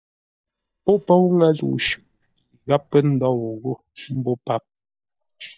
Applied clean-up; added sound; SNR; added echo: neural mask model DeepFilterNet 3.